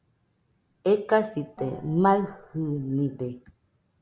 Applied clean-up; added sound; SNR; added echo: none; Gong; 20 dB; none.